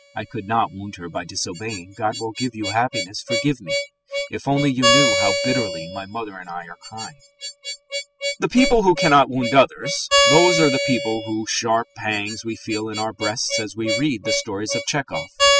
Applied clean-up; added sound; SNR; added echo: classical method spectral subtraction.